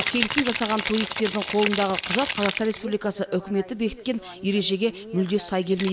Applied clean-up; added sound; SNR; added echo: none; Rattle (instrument); 7 dB; none.